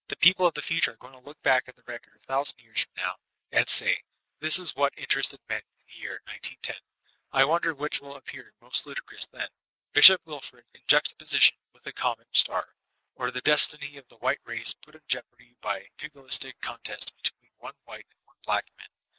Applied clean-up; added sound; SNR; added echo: neural mask model Resemble Enhance denoiser.